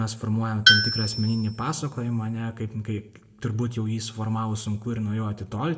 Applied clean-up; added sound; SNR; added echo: none; Tools; -1 dB; reverberation time 0.8 s.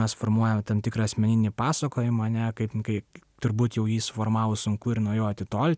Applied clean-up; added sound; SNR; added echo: none; none; none; none.